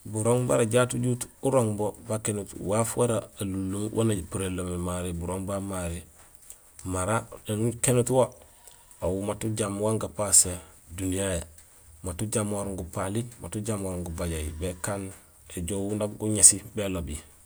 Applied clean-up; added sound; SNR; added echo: none; none; none; none.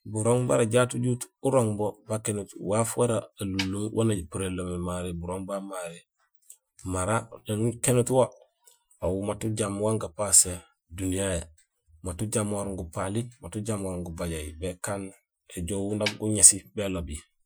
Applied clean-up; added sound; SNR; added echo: classical method Wiener filter.